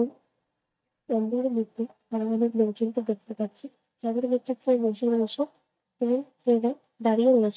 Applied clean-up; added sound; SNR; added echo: neural mask model DeepFilterNet 3.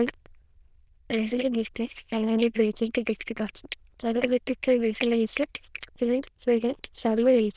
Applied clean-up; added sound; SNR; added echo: neural diffusion model UNIVERSE++.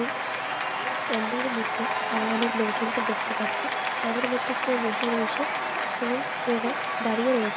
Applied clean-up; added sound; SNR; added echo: none; Applause / Cheering; -2 dB; none.